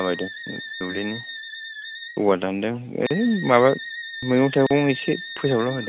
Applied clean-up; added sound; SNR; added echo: none; Wind instrument, woodwind instrument; 12 dB; none.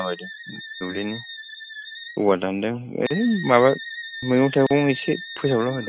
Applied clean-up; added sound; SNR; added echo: classical method Wiener filter.